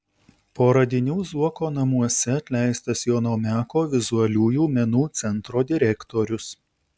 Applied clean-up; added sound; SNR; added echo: none; none; none; none.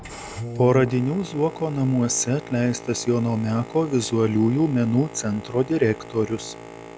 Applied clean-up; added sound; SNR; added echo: none; Boat, Water vehicle; 14 dB; none.